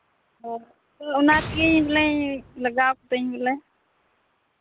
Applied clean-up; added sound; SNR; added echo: none; Boom; 14 dB; none.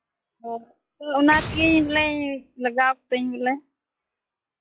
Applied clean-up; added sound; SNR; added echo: classical method log-MMSE.